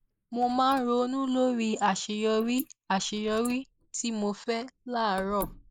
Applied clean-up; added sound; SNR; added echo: neural mask model Resemble Enhance denoiser.